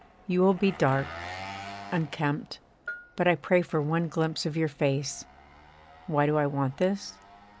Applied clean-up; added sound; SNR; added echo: none; Bell + Engine; 17 dB; none.